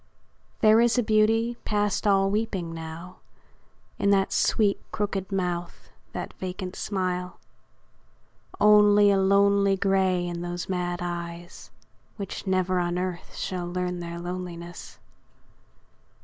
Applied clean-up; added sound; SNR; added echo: none; none; none; none.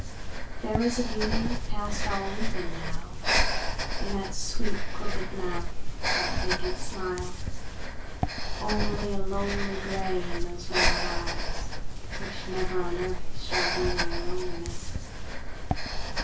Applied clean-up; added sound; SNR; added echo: none; Breathing; 0 dB; reverberation time 0.2 s.